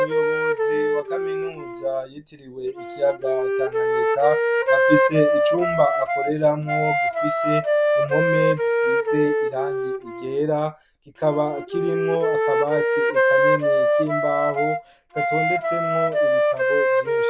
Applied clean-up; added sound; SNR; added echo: none; Wind instrument, woodwind instrument; -4 dB; none.